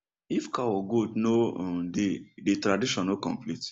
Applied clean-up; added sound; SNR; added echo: none; none; none; none.